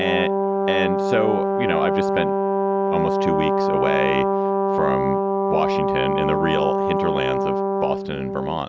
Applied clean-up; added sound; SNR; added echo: none; Brass instrument; -5 dB; none.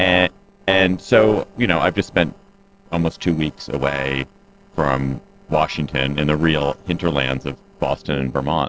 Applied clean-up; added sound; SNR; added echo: neural separator model SepFormer DNS4.